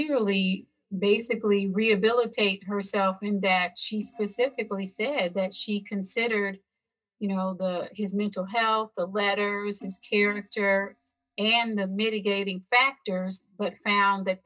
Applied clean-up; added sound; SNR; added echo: neural mask model DeepFilterNet 3.